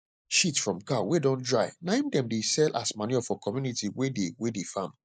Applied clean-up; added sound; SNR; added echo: neural mask model Resemble Enhance denoiser.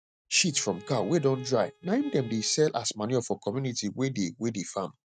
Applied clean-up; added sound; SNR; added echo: neural mask model RNNoise.